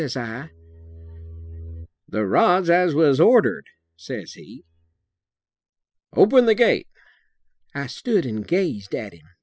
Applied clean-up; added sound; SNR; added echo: classical method spectral subtraction.